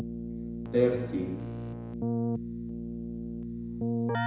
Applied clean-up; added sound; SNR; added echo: none; Keyboard (musical); -1 dB; reverberation time 1.0 s.